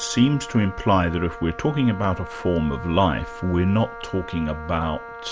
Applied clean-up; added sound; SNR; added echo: none; Wind instrument, woodwind instrument; 14 dB; none.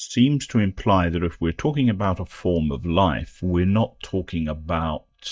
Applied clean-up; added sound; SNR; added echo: neural mask model DeepFilterNet 3.